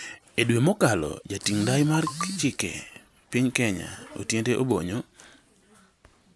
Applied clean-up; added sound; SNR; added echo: none; none; none; none.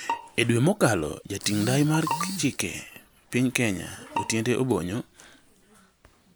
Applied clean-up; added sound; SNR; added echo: none; Bowed string instrument; 13 dB; none.